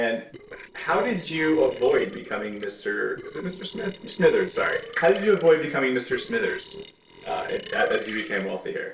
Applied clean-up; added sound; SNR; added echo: neural separator model SepFormer DNS4.